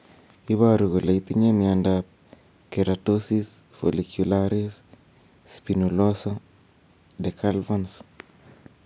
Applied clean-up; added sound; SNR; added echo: none; none; none; none.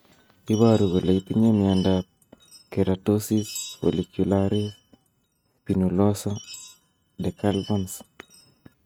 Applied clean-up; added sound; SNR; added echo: neural mask model RNNoise.